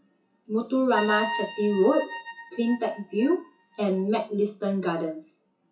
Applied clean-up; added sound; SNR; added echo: classical method WPE with log-MMSE.